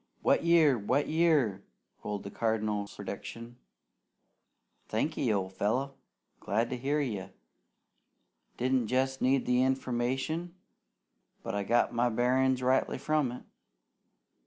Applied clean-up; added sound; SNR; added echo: none; none; none; none.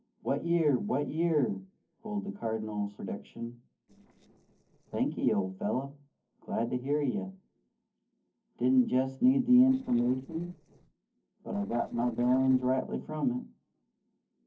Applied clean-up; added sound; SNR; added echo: neural separator model SepFormer DNS4.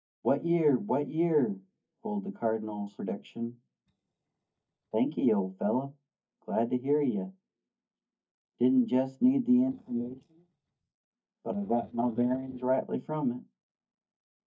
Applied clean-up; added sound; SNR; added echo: neural mask model DeepFilterNet 3.